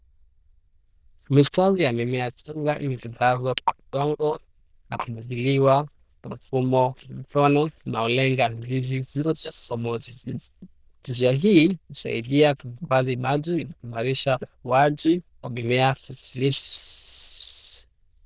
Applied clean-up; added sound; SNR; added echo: neural diffusion model UNIVERSE++.